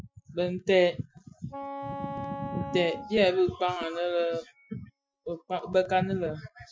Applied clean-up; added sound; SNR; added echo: classical method Wiener filter.